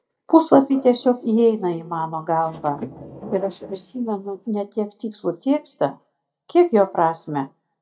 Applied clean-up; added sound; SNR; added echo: neural mask model DeepFilterNet 3.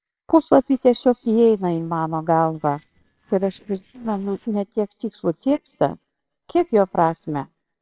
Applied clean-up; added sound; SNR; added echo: neural separator model SepFormer WHAMR!.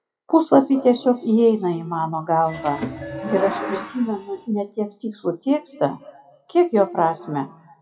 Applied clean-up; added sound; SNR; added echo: classical method WPE with log-MMSE.